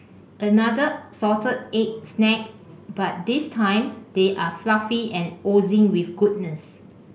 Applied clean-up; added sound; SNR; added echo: none; none; none; none.